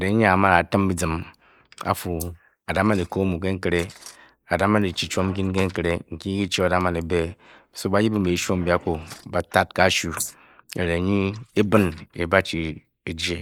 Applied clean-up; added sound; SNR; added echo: neural mask model Resemble Enhance denoiser.